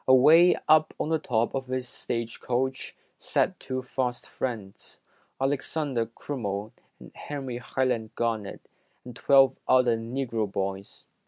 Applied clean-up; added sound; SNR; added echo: none; none; none; none.